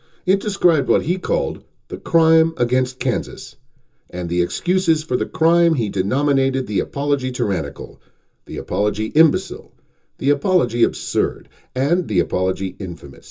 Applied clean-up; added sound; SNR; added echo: none; none; none; reverberation time 0.2 s.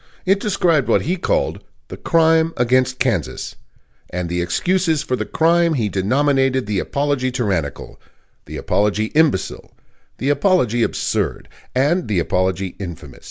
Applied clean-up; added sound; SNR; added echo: none; none; none; none.